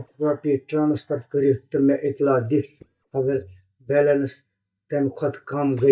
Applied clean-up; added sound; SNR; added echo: neural mask model DeepFilterNet 3.